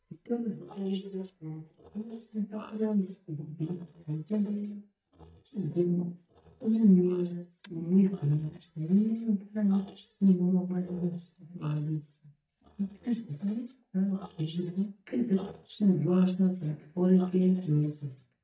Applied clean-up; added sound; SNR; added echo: neural mask model DeepFilterNet 3.